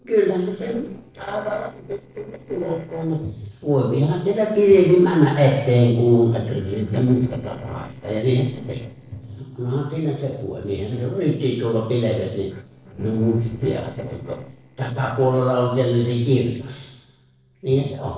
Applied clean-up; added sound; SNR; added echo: neural separator model SepFormer DNS4.